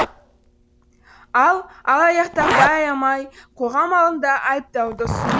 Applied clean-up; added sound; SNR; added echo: none; Zipper (clothing); 7 dB; none.